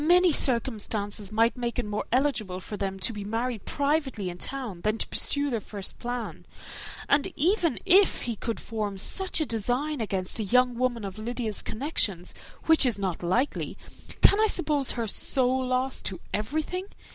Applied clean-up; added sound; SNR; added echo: none; none; none; none.